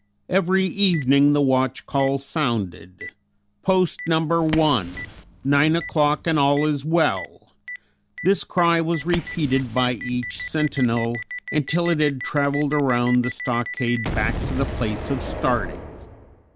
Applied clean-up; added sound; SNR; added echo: none; Fire + Boom; 11 dB; none.